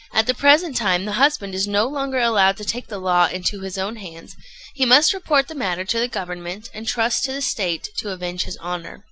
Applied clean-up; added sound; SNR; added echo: none; none; none; none.